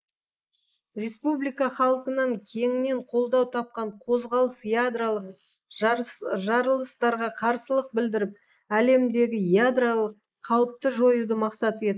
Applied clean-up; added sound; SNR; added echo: neural mask model Resemble Enhance denoiser.